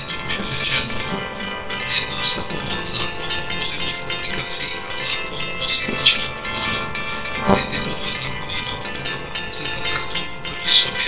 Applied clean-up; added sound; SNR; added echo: neural separator model SepFormer WHAMR!.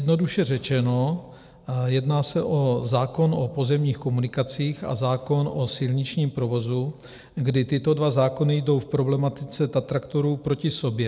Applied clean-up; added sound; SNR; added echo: none; none; none; none.